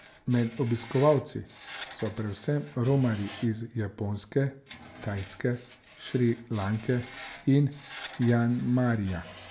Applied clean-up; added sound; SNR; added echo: none; Screech; 17 dB; none.